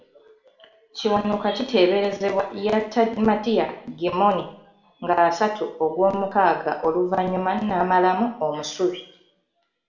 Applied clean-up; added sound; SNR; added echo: none; none; none; reverberation time 0.6 s.